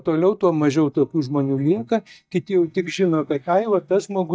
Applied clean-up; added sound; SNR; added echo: neural mask model DeepFilterNet 3.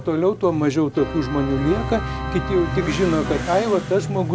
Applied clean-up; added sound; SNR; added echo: none; Organ + Motorcycle / Accelerating, revving, vroom; 6 dB; none.